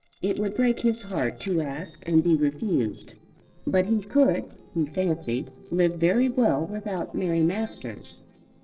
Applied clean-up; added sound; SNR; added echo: neural separator model SepFormer DNS4.